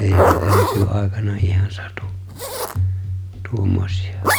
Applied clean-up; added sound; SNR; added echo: none; Zipper (clothing); 3 dB; none.